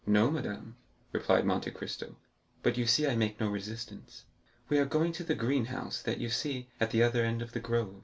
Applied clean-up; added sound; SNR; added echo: none; none; none; none.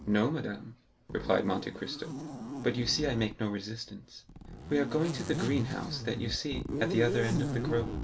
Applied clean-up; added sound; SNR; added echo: none; Zipper (clothing); 5 dB; none.